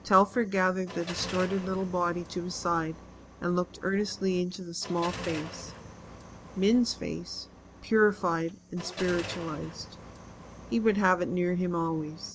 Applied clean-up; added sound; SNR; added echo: none; Car; 14 dB; none.